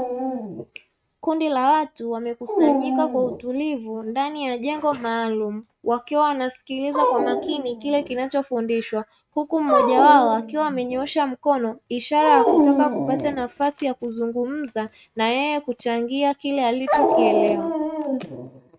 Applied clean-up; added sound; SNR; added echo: neural mask model RNNoise.